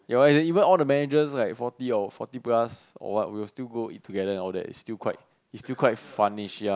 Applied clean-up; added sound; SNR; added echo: none; none; none; none.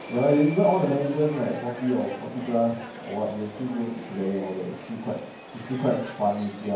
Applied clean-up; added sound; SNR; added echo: none; Subway, metro, underground; 14 dB; reverberation time 0.9 s.